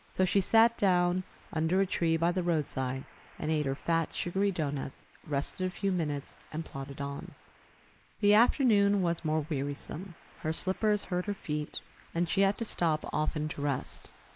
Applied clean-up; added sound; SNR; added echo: neural mask model Resemble Enhance denoiser.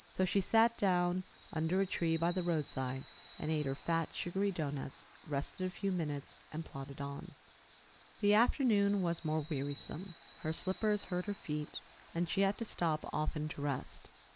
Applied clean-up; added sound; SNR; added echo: none; Cricket; -3 dB; none.